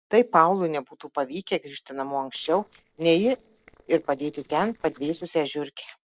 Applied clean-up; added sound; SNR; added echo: neural separator model SepFormer DNS4.